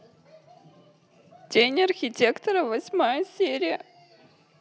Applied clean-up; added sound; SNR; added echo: none; none; none; none.